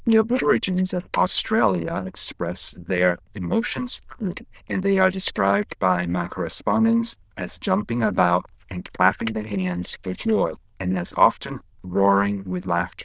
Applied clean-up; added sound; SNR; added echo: neural diffusion model UNIVERSE++.